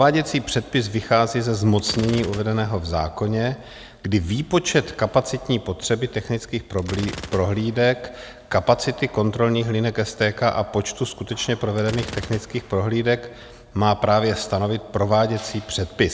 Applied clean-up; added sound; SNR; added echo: none; Gunshot, gunfire; 20 dB; none.